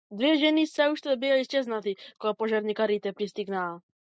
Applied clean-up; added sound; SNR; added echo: none; none; none; none.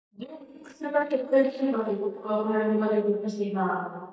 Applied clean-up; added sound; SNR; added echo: neural mask model DeepFilterNet 3.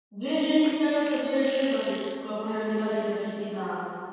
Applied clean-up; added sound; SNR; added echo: none; Fart; 18 dB; reverberation time 2.1 s.